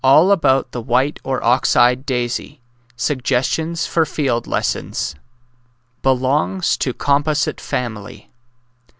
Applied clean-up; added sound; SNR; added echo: none; none; none; none.